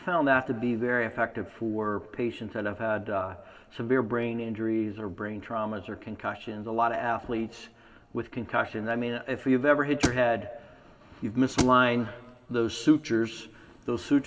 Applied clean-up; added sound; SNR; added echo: none; Thump, thud; 4 dB; reverberation time 1.4 s.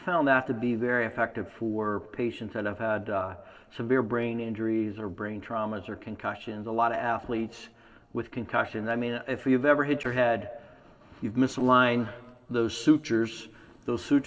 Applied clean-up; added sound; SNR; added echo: neural separator model SepFormer DNS4.